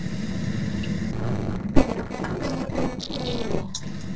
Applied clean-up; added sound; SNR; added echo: neural separator model SepFormer DNS4.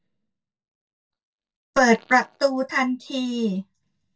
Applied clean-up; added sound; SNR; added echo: neural mask model DeepFilterNet 3.